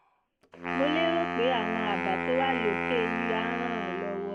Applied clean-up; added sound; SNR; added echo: none; Wind instrument, woodwind instrument; 1 dB; none.